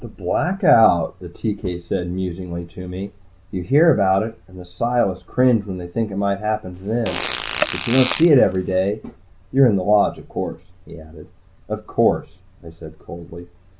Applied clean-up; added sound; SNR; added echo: none; Fart; 7 dB; none.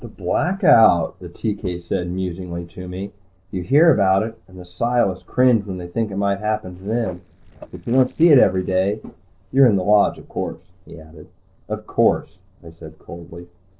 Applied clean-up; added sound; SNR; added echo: neural separator model SepFormer DNS4.